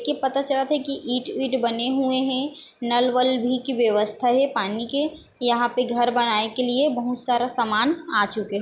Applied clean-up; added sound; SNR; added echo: none; none; none; none.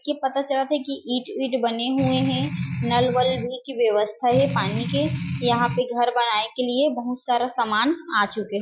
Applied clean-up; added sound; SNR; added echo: classical method Wiener filter.